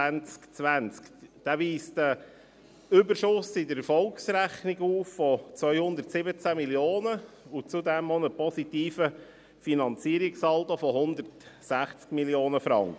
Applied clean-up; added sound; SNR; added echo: none; none; none; none.